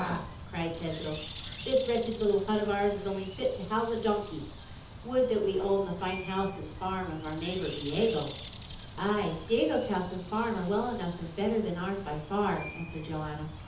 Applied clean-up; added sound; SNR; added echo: none; Bird; 11 dB; reverberation time 0.6 s.